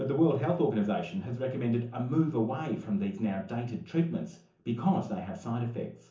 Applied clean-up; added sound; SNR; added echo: none; none; none; reverberation time 0.6 s.